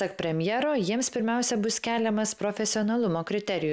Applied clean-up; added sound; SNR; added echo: none; none; none; none.